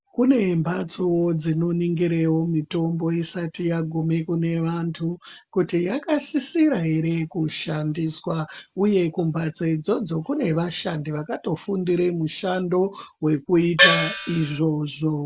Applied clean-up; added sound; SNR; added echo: none; Gong; -4 dB; none.